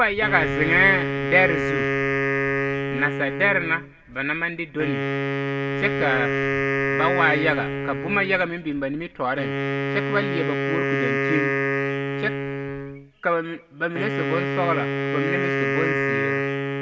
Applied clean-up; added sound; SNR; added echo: none; Wind instrument, woodwind instrument; 0 dB; reverberation time 0.2 s.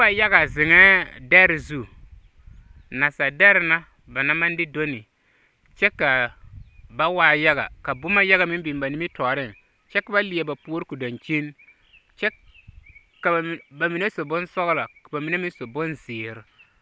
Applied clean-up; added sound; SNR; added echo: none; none; none; none.